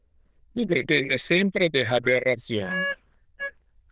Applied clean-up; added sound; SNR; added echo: neural diffusion model UNIVERSE++.